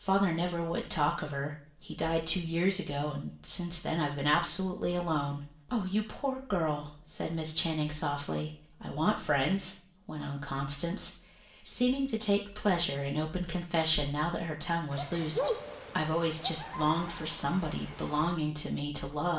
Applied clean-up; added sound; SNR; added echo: none; Bird; 8 dB; reverberation time 0.5 s.